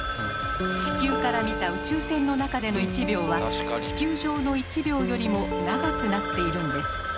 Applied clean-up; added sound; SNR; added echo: none; Telephone + Guitar; 1 dB; none.